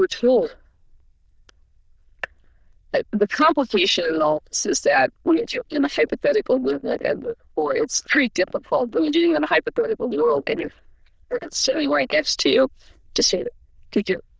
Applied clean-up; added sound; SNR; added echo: neural diffusion model UNIVERSE++.